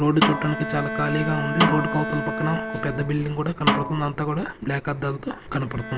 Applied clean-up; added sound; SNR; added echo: none; Bowed string instrument + Snare drum; 3 dB; none.